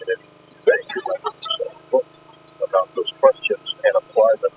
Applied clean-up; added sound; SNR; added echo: classical method spectral subtraction.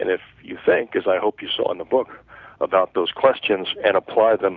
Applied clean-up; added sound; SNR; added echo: none; none; none; none.